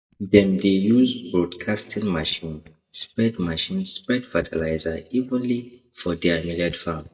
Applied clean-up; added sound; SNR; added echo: neural mask model DeepFilterNet 3.